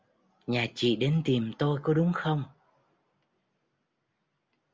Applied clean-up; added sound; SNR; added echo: none; none; none; none.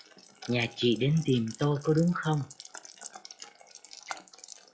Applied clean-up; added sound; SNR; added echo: classical method log-MMSE.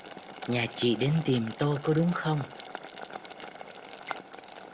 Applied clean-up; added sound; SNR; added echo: none; Boiling; 11 dB; none.